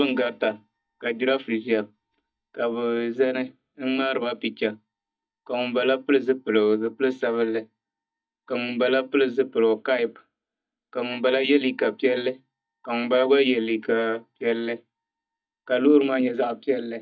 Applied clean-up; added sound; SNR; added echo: neural mask model DeepFilterNet 3.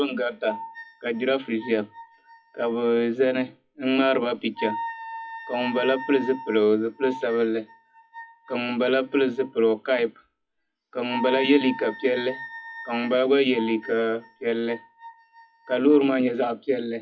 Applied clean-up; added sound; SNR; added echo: classical method WPE with log-MMSE.